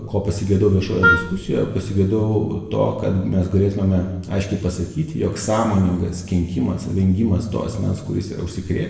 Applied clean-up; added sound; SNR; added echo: none; Wind instrument, woodwind instrument; 1 dB; reverberation time 1.1 s.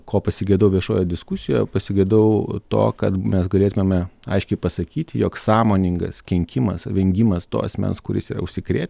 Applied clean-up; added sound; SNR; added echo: none; none; none; none.